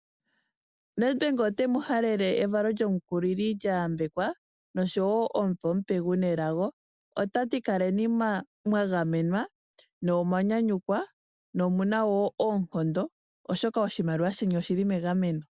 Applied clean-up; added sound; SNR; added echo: none; none; none; none.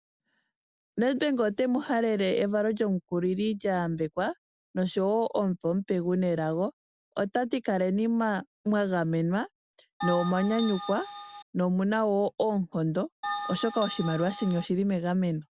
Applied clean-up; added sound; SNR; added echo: none; Bell; 8 dB; none.